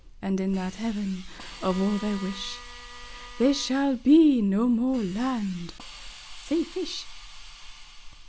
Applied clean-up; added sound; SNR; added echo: none; Bowed string instrument + Hiss; 19 dB; none.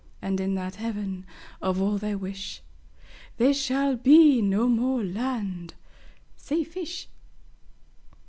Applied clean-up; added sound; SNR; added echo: none; none; none; none.